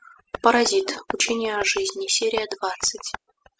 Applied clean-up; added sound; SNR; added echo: classical method spectral subtraction.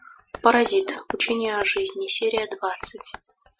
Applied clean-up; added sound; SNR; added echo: classical method Wiener filter.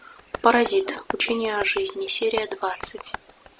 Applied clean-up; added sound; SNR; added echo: none; Tap; 14 dB; none.